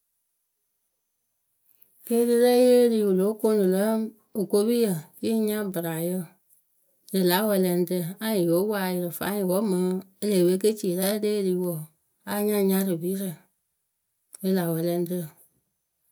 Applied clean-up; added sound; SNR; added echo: none; none; none; none.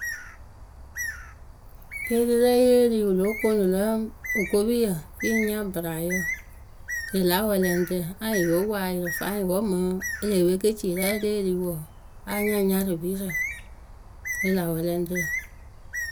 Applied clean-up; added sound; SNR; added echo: none; Bird; 10 dB; none.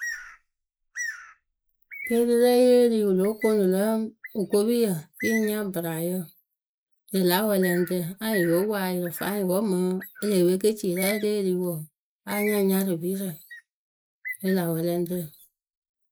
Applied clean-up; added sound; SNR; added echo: neural mask model Resemble Enhance denoiser.